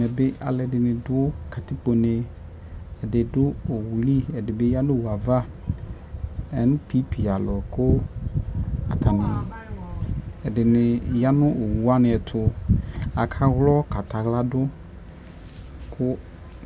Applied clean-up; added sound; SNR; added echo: none; none; none; none.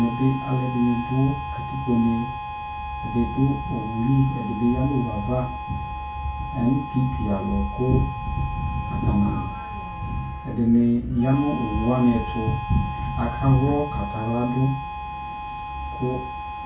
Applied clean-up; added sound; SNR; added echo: none; Harmonica; 9 dB; reverberation time 0.3 s.